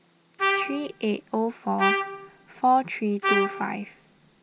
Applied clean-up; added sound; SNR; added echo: none; Trumpet; 1 dB; none.